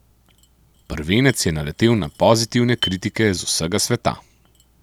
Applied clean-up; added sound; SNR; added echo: none; Chink, clink; 17 dB; none.